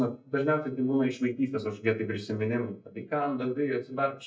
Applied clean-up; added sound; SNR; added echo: neural mask model DeepFilterNet 3.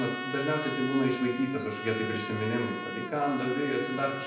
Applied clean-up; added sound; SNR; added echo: none; Trumpet; 8 dB; reverberation time 0.9 s.